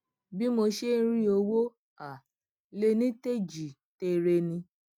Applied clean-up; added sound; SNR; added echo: none; none; none; none.